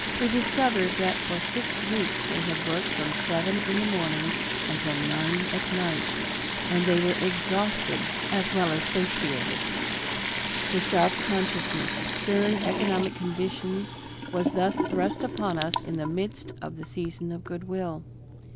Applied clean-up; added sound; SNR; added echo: none; Sink (filling or washing) / Water tap, faucet; 1 dB; none.